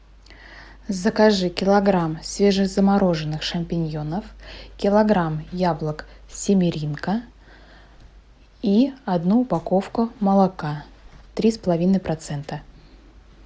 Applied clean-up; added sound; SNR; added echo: none; none; none; none.